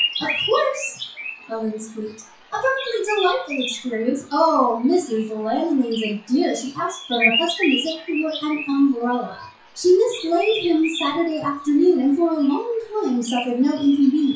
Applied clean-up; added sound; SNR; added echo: classical method WPE with log-MMSE.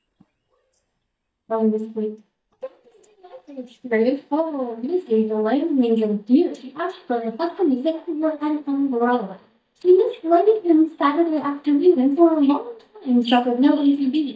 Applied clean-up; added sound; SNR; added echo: neural mask model DeepFilterNet 3.